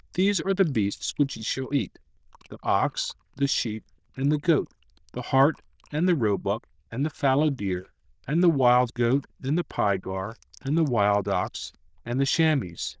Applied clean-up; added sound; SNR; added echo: neural diffusion model UNIVERSE++.